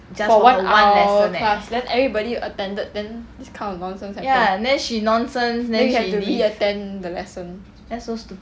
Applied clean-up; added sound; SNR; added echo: none; none; none; none.